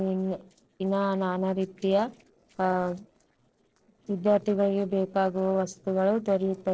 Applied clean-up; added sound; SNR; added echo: neural separator model SepFormer DNS4.